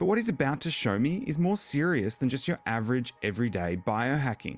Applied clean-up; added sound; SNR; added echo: none; none; none; none.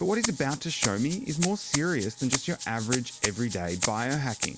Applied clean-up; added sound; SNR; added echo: none; Rattle (instrument); 5 dB; none.